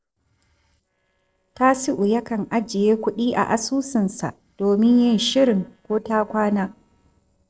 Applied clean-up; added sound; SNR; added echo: neural separator model SepFormer DNS4.